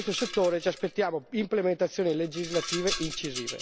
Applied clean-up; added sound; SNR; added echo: none; Rattle; 10 dB; none.